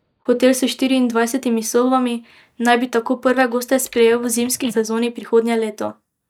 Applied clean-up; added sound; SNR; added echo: neural mask model DeepFilterNet 3.